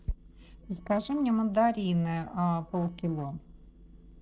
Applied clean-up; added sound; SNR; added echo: neural separator model SepFormer DNS4.